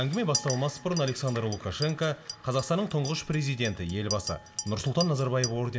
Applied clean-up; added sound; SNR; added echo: none; Chink, clink; 11 dB; reverberation time 1.1 s.